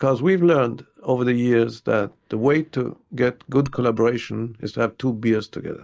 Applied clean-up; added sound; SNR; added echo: neural mask model DeepFilterNet 3.